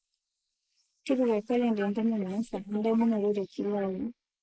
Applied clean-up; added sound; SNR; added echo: neural mask model Resemble Enhance denoiser.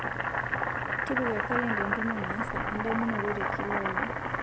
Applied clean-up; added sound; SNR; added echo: none; Boiling; -4 dB; none.